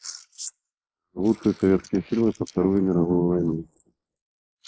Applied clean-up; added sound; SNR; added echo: neural mask model Resemble Enhance denoiser.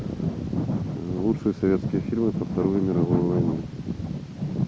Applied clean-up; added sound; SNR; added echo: none; none; none; none.